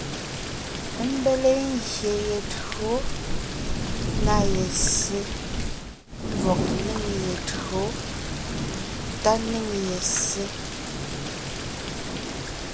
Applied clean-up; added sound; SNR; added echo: none; Thunder / Rain; 0 dB; none.